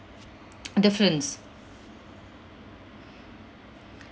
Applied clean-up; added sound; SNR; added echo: none; none; none; none.